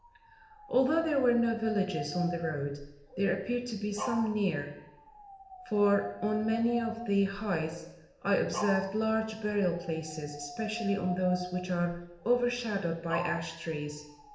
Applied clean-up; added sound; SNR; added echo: none; Dog; 12 dB; reverberation time 0.8 s.